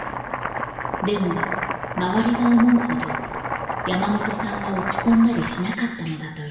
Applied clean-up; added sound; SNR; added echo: none; Domestic sounds, home sounds; 5 dB; reverberation time 1.0 s.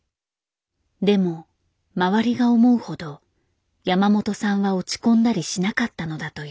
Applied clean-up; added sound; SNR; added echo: none; none; none; none.